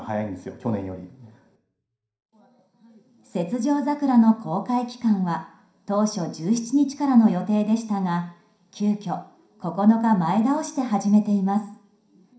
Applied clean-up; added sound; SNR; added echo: none; none; none; reverberation time 0.5 s.